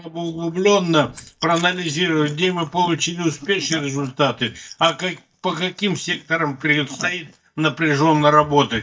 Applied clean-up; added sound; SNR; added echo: neural mask model DeepFilterNet 3.